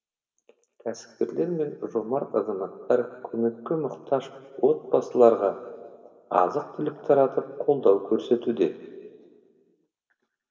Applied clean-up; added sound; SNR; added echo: none; none; none; reverberation time 2.0 s.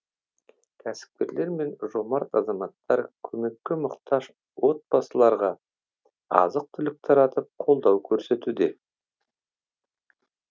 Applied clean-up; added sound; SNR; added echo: none; none; none; none.